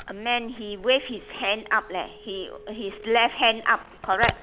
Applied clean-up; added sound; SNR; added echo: none; Telephone; 14 dB; none.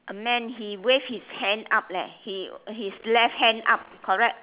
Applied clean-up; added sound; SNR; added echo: none; none; none; none.